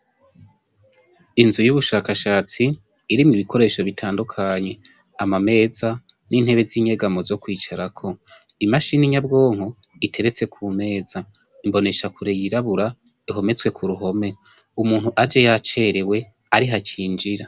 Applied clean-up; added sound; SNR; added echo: none; none; none; none.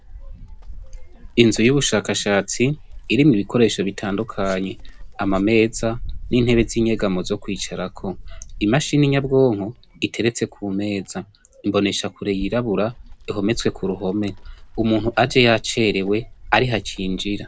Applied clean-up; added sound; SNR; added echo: none; Wind; 14 dB; none.